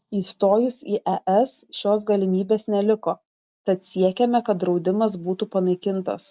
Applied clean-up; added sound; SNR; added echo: none; none; none; none.